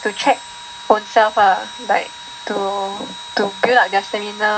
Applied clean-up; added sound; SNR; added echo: none; Engine / Drill; 15 dB; none.